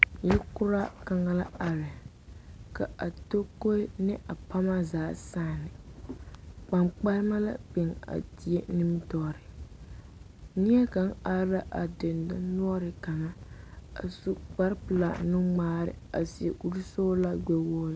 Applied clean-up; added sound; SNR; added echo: none; none; none; none.